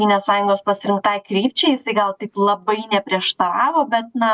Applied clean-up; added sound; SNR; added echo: none; none; none; none.